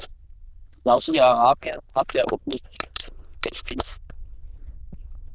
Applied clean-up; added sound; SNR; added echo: neural diffusion model UNIVERSE++.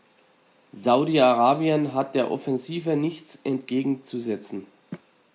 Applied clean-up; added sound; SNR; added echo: none; none; none; none.